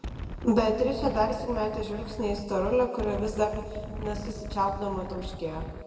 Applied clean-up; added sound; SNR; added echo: none; Wind; 9 dB; reverberation time 1.7 s.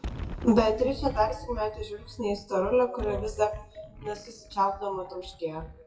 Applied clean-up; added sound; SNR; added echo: classical method WPE with log-MMSE.